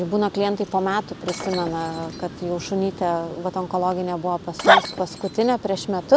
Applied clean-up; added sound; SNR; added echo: none; Shatter; 15 dB; none.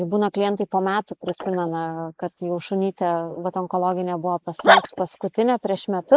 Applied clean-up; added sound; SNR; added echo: neural mask model Resemble Enhance denoiser.